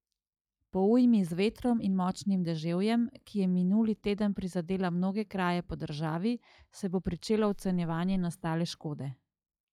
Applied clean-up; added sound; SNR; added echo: classical method log-MMSE.